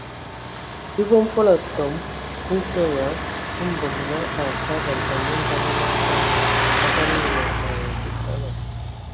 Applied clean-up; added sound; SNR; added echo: none; Truck; -1 dB; none.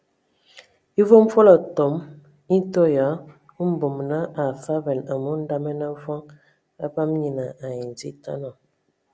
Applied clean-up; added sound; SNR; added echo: none; none; none; none.